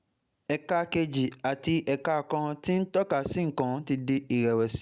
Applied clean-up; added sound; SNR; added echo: none; none; none; none.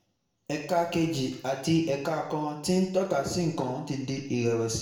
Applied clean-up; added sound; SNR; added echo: none; none; none; reverberation time 0.7 s.